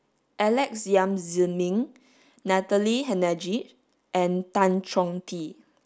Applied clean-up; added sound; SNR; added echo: none; none; none; none.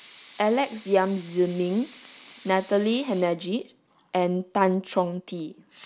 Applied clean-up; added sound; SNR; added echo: none; Sink (filling or washing) / Water tap, faucet / Liquid; 17 dB; none.